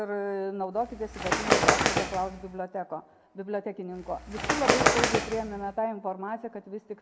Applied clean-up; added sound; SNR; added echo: none; Bird; -5 dB; none.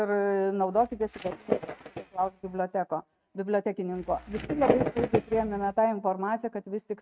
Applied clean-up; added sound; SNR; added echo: neural mask model RNNoise.